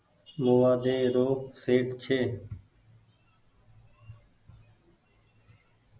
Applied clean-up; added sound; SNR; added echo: none; none; none; none.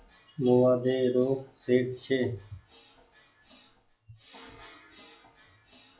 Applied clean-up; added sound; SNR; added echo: classical method log-MMSE.